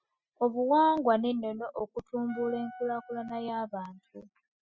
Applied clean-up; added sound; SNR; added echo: classical method spectral subtraction.